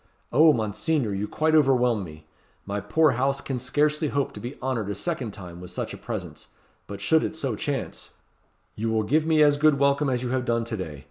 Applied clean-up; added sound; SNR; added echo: none; none; none; none.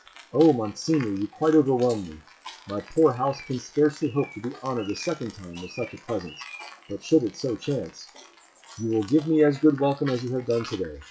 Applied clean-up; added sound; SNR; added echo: classical method WPE with log-MMSE.